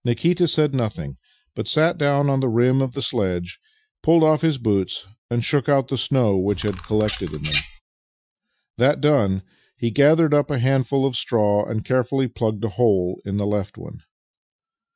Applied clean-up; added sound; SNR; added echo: classical method Wiener filter.